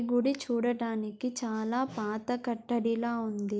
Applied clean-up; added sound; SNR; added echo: none; none; none; none.